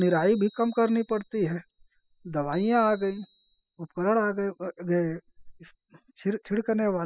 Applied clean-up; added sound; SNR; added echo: classical method spectral subtraction.